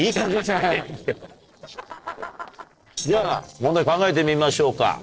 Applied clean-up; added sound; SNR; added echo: neural separator model SepFormer DNS4.